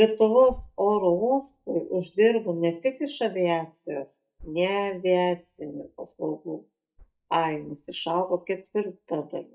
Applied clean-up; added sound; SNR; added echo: neural mask model DeepFilterNet 3.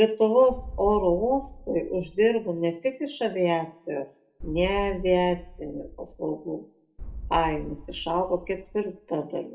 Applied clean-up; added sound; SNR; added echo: none; Boom; 14 dB; reverberation time 0.4 s.